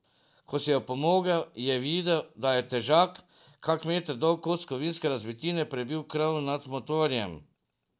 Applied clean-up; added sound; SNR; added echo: none; none; none; none.